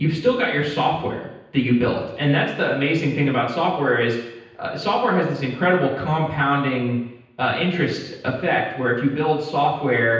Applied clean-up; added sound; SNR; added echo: none; none; none; reverberation time 0.9 s.